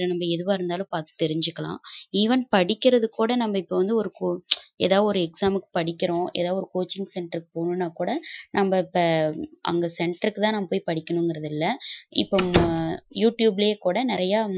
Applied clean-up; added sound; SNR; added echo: classical method Wiener filter.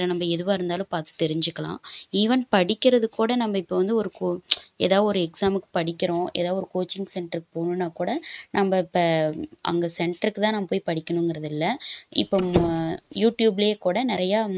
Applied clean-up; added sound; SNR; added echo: neural mask model RNNoise.